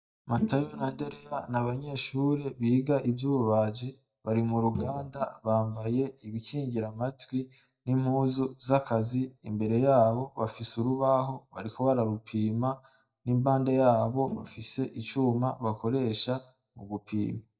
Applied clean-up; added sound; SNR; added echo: neural mask model DeepFilterNet 3.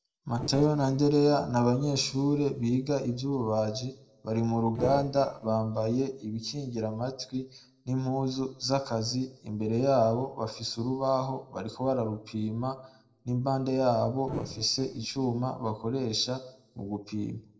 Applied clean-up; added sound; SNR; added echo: neural separator model SepFormer DNS4.